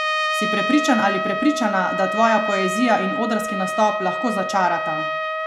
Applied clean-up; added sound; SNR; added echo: none; Trumpet; 2 dB; none.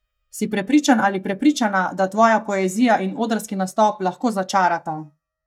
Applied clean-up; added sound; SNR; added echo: neural mask model DeepFilterNet 3.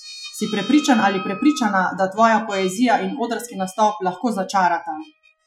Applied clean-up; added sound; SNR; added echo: classical method Wiener filter.